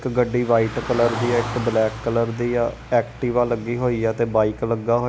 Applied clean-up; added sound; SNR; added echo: none; Guitar + Car; 13 dB; none.